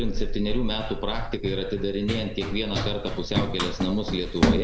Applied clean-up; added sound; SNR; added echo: none; Run; -1 dB; none.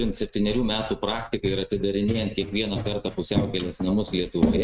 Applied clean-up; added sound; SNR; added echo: neural mask model RNNoise.